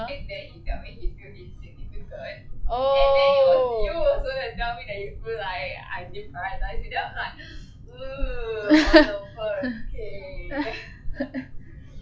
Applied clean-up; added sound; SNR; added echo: classical method log-MMSE.